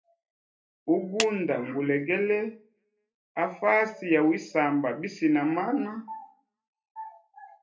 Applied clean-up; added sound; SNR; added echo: none; Clapping; 10 dB; reverberation time 0.3 s.